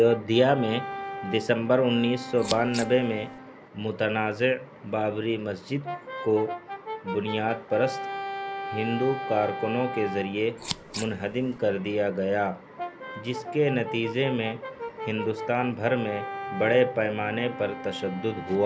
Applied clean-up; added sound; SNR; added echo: none; Brass instrument + Scissors; 10 dB; none.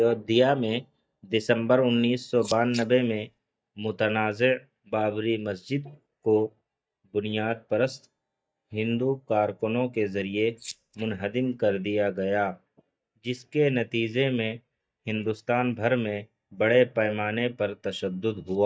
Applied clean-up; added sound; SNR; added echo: neural mask model DeepFilterNet 3.